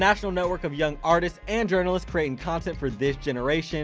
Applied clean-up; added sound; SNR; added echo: none; none; none; none.